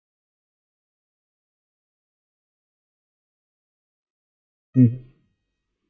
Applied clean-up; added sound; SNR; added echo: neural mask model DeepFilterNet 3.